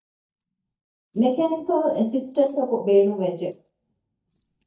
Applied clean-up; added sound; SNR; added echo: neural mask model DeepFilterNet 3.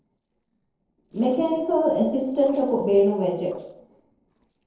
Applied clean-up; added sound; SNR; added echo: neural separator model SepFormer DNS4.